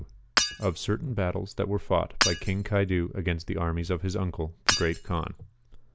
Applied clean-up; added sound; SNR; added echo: none; Shatter / Hammer; 3 dB; none.